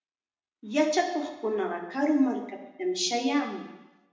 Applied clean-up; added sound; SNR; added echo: none; none; none; reverberation time 0.9 s.